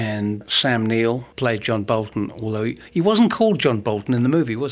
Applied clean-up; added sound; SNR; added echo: none; none; none; none.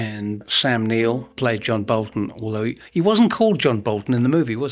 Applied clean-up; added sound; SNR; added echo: neural mask model DeepFilterNet 3.